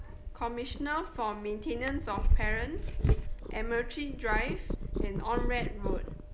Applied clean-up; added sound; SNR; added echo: none; Purr; -4 dB; none.